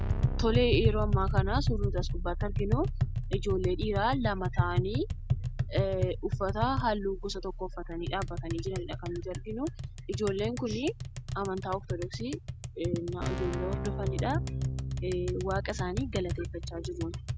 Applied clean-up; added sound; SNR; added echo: none; Tap + Keyboard (musical); -1 dB; none.